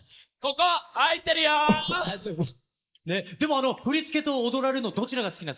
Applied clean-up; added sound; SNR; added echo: neural mask model Resemble Enhance denoiser.